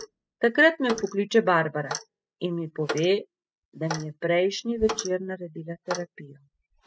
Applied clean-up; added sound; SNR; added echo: classical method spectral subtraction.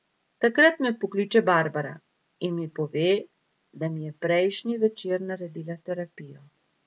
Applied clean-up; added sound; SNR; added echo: none; none; none; none.